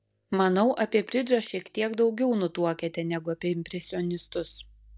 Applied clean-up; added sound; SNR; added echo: neural mask model DeepFilterNet 3.